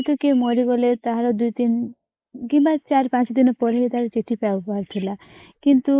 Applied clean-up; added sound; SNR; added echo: neural mask model Resemble Enhance denoiser.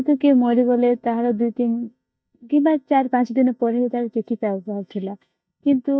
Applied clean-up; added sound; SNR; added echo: neural mask model DeepFilterNet 3.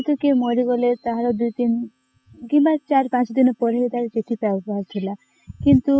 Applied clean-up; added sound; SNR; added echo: classical method spectral subtraction.